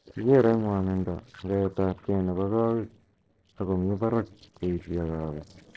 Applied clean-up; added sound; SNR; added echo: neural separator model SepFormer DNS4.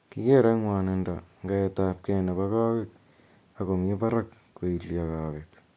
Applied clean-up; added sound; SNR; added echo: none; none; none; none.